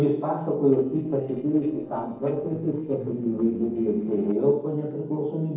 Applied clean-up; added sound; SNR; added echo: neural separator model SepFormer DNS4.